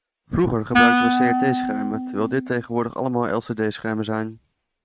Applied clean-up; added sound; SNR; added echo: neural mask model RNNoise.